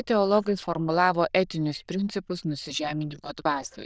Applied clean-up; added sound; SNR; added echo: neural diffusion model UNIVERSE++.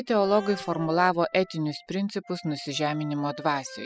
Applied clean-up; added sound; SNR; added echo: classical method spectral subtraction.